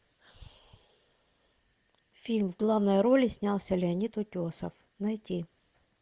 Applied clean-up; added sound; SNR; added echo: none; none; none; none.